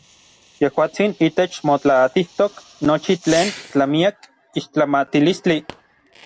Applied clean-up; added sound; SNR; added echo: none; Fireworks; 19 dB; none.